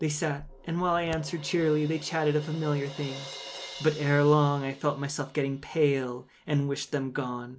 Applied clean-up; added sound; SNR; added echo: none; Crash cymbal + Scissors; 18 dB; none.